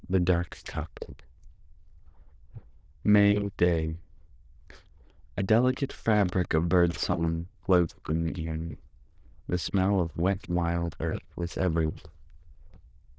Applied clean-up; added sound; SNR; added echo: neural diffusion model UNIVERSE++.